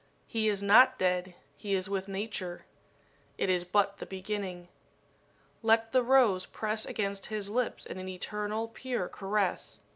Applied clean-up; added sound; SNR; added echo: none; none; none; none.